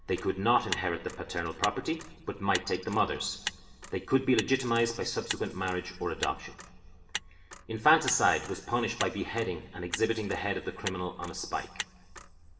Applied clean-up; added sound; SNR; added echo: none; Motor vehicle (road); 12 dB; reverberation time 1.6 s.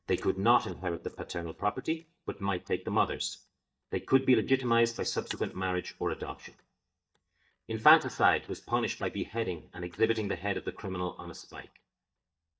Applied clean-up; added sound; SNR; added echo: neural mask model DeepFilterNet 3.